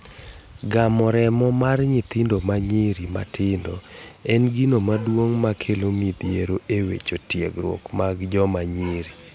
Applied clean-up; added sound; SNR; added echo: none; none; none; none.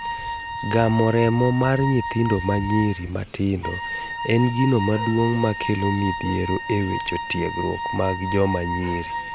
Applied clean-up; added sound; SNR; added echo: none; Wind instrument, woodwind instrument; 7 dB; none.